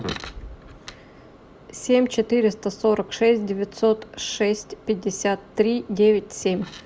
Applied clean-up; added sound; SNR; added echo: none; none; none; none.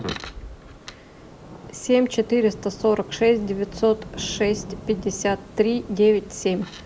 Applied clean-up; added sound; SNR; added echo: none; Rain / Thunderstorm; 17 dB; none.